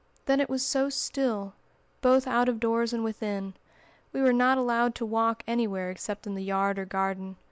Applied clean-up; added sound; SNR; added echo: none; none; none; none.